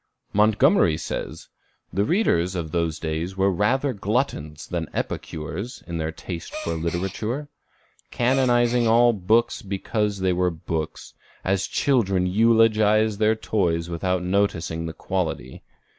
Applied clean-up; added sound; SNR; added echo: none; Gasp; 14 dB; none.